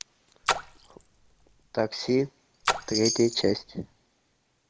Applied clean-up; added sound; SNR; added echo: none; Splash, splatter + Chime; 3 dB; none.